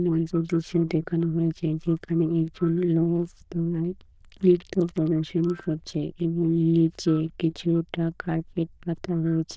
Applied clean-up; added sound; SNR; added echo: neural diffusion model UNIVERSE++.